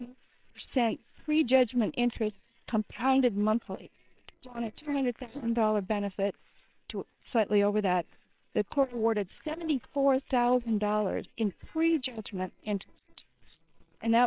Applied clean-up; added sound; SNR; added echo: neural separator model SepFormer WHAMR!.